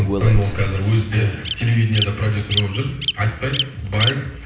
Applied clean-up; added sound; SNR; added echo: none; Bird vocalization, bird call, bird song; 6 dB; reverberation time 0.8 s.